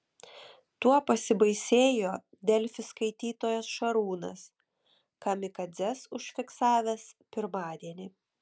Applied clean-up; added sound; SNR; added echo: none; none; none; none.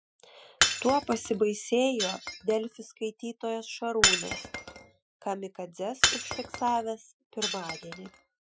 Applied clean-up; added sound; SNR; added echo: classical method Wiener filter.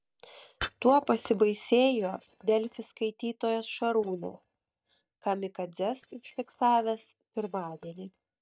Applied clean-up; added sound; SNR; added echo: neural mask model DeepFilterNet 3.